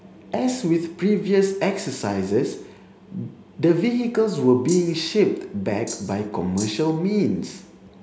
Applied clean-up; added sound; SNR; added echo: none; Rattle (instrument); 14 dB; none.